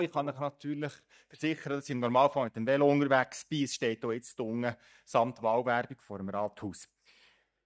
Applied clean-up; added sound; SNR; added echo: neural mask model DeepFilterNet 3.